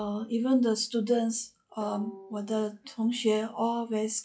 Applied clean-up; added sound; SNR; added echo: classical method log-MMSE.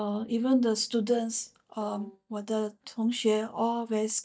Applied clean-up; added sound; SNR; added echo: neural mask model DeepFilterNet 3.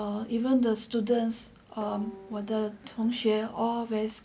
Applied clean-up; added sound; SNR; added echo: none; Guitar; 20 dB; none.